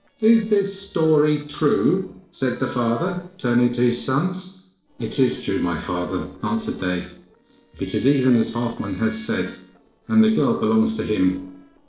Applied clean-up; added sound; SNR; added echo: neural separator model SepFormer DNS4.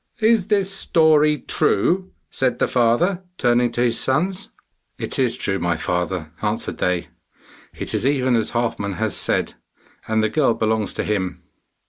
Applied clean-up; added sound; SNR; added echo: none; none; none; none.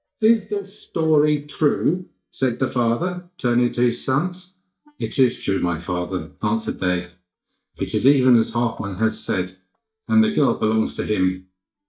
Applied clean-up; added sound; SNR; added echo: neural mask model DeepFilterNet 3.